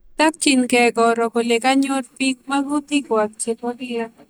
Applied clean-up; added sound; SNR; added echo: neural mask model DeepFilterNet 3.